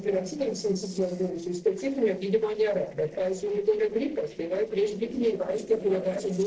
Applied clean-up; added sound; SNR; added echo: neural separator model SepFormer DNS4.